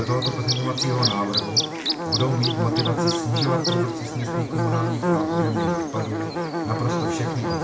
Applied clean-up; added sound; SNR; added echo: none; Buzz / Bird; -1 dB; reverberation time 0.4 s.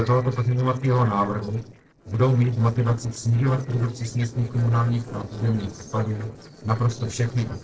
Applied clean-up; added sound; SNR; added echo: neural separator model SepFormer DNS4.